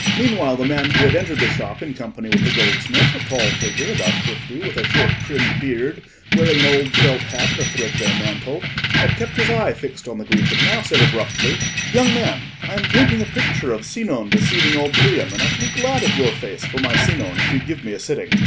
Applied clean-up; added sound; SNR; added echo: none; Keys jangling; -3 dB; none.